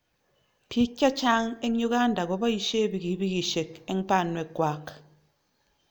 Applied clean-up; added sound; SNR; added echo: none; none; none; none.